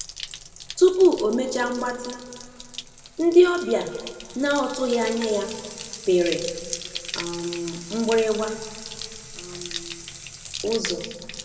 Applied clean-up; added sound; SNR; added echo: none; Bathtub (filling or washing); 12 dB; reverberation time 1.7 s.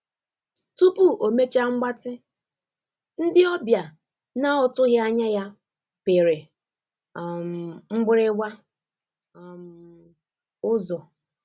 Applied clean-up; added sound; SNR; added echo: none; none; none; none.